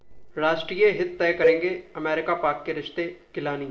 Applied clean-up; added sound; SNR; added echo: neural separator model SepFormer DNS4.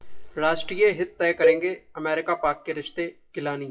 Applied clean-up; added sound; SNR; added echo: classical method WPE with log-MMSE.